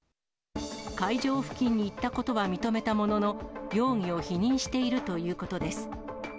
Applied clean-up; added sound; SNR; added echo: none; none; none; none.